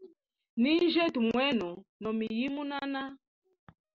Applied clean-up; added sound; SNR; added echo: none; none; none; none.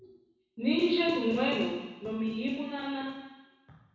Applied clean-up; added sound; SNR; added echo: none; none; none; reverberation time 1.0 s.